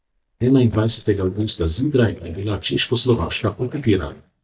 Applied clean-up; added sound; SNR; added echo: neural mask model DeepFilterNet 3.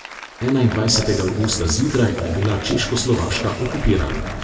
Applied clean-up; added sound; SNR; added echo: none; Applause; 15 dB; reverberation time 2.1 s.